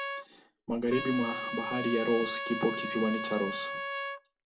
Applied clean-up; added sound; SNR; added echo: none; Trumpet; 5 dB; reverberation time 0.2 s.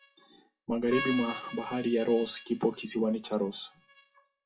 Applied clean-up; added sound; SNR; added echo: classical method WPE with log-MMSE.